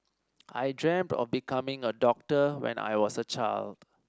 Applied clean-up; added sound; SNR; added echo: none; none; none; none.